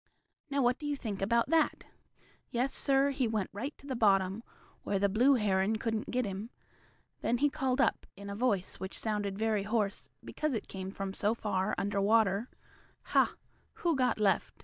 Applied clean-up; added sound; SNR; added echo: none; none; none; none.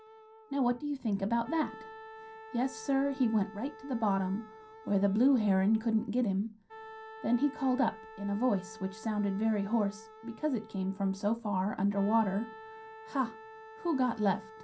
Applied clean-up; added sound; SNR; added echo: none; Wind instrument, woodwind instrument; 18 dB; reverberation time 0.3 s.